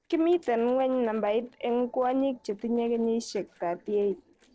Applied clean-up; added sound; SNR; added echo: neural separator model SepFormer DNS4.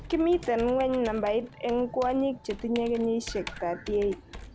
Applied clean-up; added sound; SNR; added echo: none; Computer keyboard; 16 dB; none.